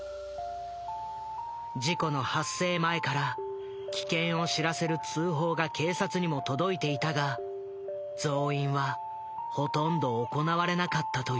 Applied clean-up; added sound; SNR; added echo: none; none; none; none.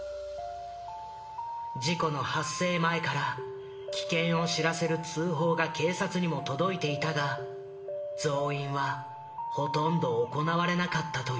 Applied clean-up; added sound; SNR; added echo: none; none; none; reverberation time 1.0 s.